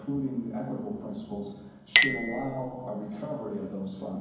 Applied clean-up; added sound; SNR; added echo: none; Chink, clink; -1 dB; reverberation time 1.2 s.